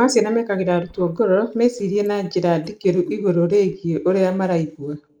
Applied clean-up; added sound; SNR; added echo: neural mask model Resemble Enhance denoiser.